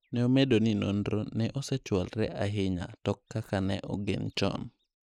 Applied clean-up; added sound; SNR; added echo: neural mask model Resemble Enhance denoiser.